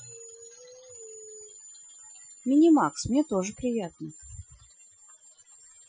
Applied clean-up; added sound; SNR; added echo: classical method Wiener filter.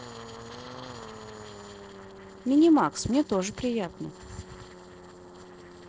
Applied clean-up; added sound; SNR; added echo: neural separator model SepFormer DNS4.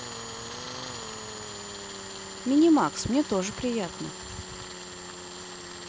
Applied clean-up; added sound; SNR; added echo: none; Tools; 9 dB; none.